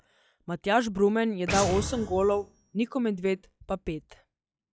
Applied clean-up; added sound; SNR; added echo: classical method log-MMSE.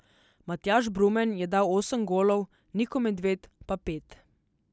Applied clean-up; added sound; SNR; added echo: none; none; none; none.